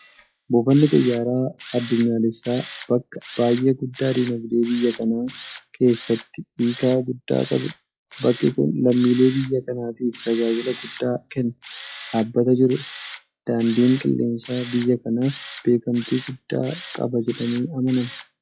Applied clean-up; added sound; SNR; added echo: classical method log-MMSE.